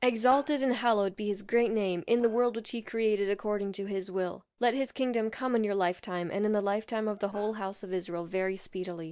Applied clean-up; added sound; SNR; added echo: neural separator model SepFormer DNS4.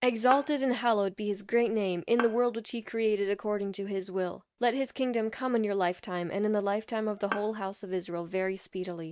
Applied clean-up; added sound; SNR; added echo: neural mask model RNNoise.